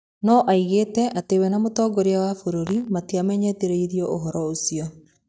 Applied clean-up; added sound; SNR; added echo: neural mask model DeepFilterNet 3.